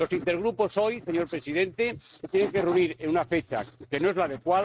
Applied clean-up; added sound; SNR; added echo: neural mask model RNNoise.